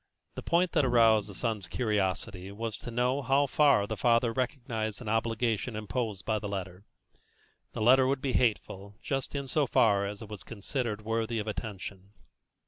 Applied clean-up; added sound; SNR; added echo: none; Bowed string instrument; 12 dB; none.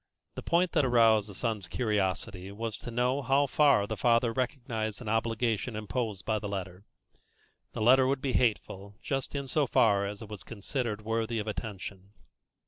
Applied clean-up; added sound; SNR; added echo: neural separator model SepFormer DNS4.